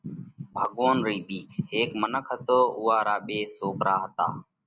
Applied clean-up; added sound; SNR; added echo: none; none; none; none.